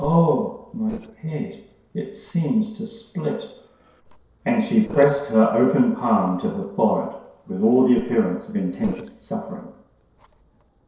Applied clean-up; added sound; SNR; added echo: neural separator model SepFormer DNS4.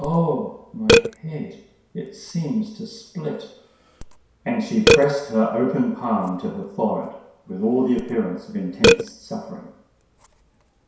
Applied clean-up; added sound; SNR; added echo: none; Burping, eructation; 0 dB; reverberation time 0.7 s.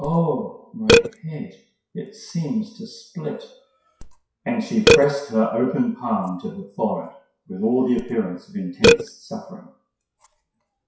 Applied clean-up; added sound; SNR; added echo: classical method WPE with log-MMSE.